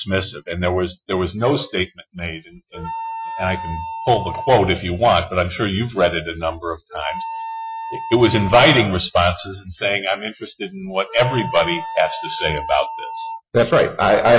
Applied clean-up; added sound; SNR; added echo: classical method Wiener filter.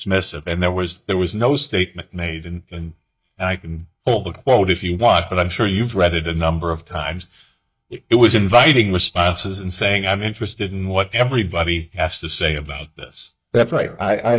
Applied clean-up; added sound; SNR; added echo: neural mask model DeepFilterNet 3.